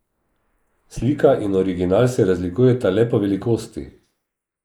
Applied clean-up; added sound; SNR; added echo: neural mask model Resemble Enhance denoiser.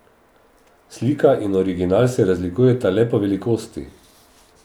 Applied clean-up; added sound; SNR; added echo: none; none; none; none.